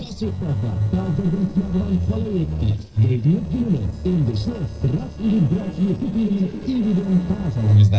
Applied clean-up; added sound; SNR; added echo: neural separator model SepFormer DNS4.